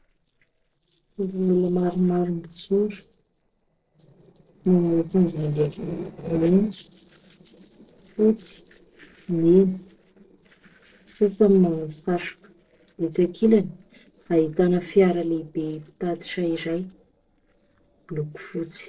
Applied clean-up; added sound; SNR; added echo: neural separator model SepFormer DNS4.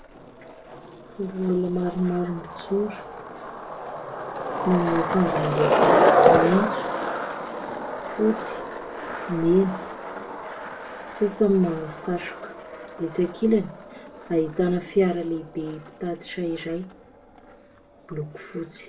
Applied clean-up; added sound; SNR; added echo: none; Skateboard; 1 dB; reverberation time 0.2 s.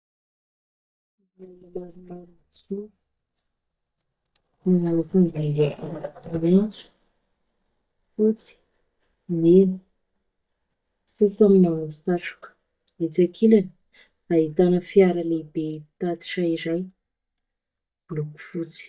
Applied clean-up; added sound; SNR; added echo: neural mask model DeepFilterNet 3.